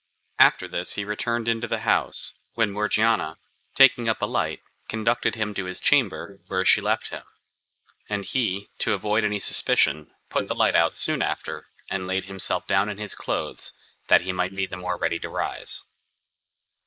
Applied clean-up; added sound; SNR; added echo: neural mask model Resemble Enhance denoiser.